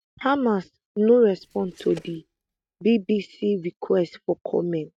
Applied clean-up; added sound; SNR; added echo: neural mask model RNNoise.